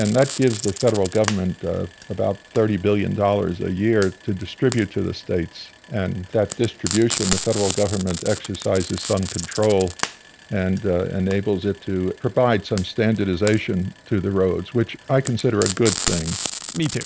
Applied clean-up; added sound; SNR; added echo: none; Frying (food); 11 dB; none.